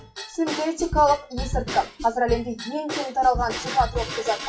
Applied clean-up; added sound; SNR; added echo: classical method WPE with log-MMSE.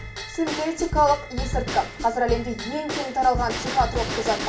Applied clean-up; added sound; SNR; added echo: none; Bell / Drum / Drum kit; 6 dB; reverberation time 0.3 s.